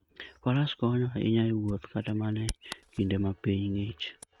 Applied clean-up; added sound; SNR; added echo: neural mask model RNNoise.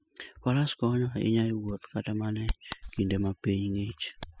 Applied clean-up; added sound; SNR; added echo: classical method spectral subtraction.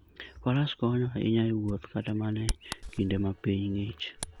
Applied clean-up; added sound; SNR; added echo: none; Bird vocalization, bird call, bird song; 12 dB; none.